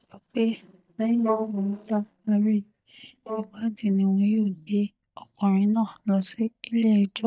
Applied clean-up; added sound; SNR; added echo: neural mask model DeepFilterNet 3.